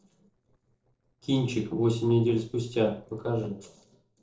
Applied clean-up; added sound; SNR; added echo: neural separator model SepFormer DNS4.